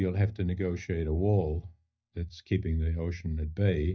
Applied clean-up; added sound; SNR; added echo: neural mask model DeepFilterNet 3.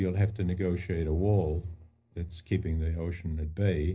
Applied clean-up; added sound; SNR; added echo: neural separator model SepFormer DNS4.